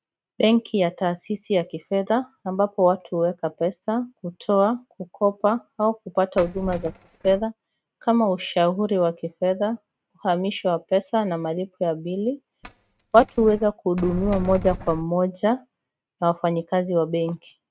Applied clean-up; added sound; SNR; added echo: neural mask model RNNoise.